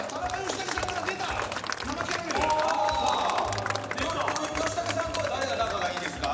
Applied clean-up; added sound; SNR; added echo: none; Applause / Crowd; 4 dB; reverberation time 1.0 s.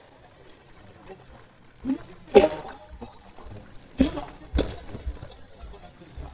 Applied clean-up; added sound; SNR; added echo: neural mask model DeepFilterNet 3.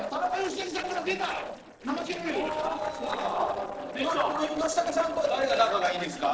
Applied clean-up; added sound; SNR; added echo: neural separator model SepFormer DNS4.